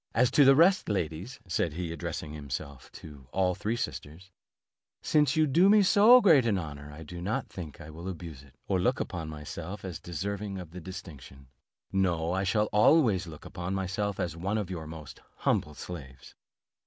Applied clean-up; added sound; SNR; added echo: none; none; none; none.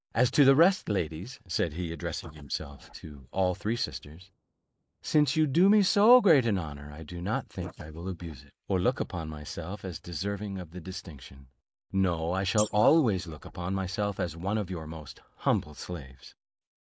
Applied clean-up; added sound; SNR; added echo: neural mask model Resemble Enhance denoiser.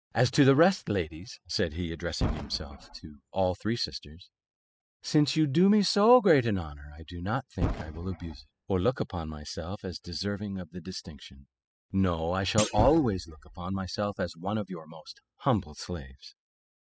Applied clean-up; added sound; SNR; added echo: classical method spectral subtraction.